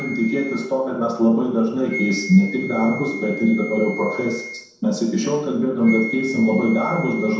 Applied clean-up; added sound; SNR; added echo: none; Wind instrument, woodwind instrument; 12 dB; reverberation time 0.7 s.